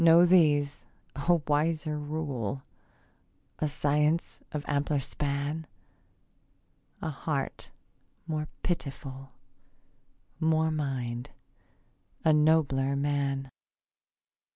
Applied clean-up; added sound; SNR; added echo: none; none; none; none.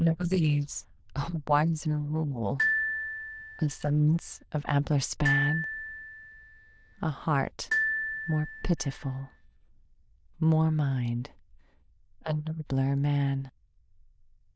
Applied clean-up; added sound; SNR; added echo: neural diffusion model UNIVERSE++.